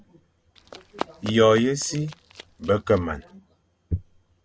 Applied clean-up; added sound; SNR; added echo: none; Run; 15 dB; none.